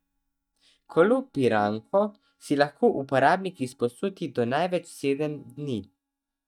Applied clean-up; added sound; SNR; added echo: neural mask model DeepFilterNet 3.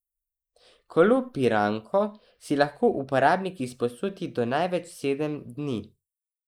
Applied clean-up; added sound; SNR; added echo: neural mask model Resemble Enhance denoiser.